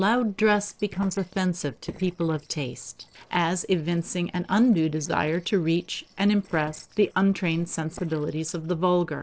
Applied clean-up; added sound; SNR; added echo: neural separator model SepFormer DNS4.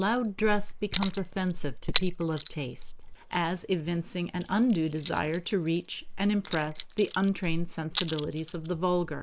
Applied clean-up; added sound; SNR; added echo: neural mask model Resemble Enhance denoiser.